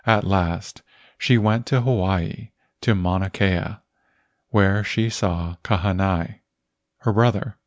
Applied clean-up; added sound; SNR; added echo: none; none; none; none.